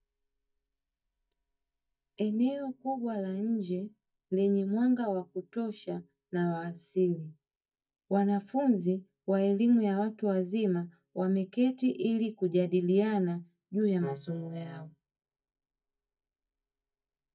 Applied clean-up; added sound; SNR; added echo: neural mask model DeepFilterNet 3.